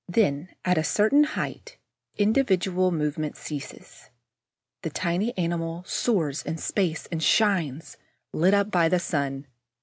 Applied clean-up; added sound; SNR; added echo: none; none; none; none.